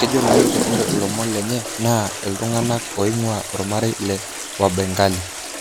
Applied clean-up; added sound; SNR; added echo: none; Packing tape, duct tape + Toilet flush; 3 dB; none.